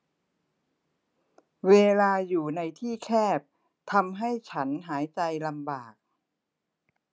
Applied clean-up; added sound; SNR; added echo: none; none; none; none.